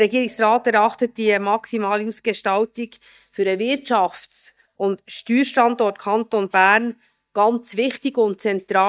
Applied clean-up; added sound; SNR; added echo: neural mask model DeepFilterNet 3.